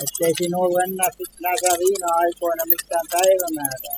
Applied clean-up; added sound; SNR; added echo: classical method spectral subtraction.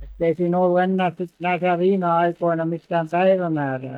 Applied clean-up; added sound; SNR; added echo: neural mask model DeepFilterNet 3.